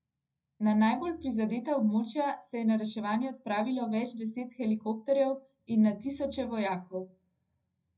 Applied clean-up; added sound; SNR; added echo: none; none; none; reverberation time 0.3 s.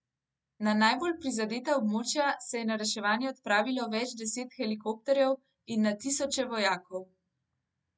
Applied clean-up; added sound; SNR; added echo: none; none; none; none.